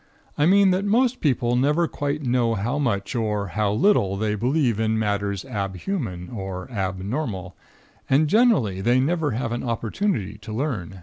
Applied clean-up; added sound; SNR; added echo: none; none; none; none.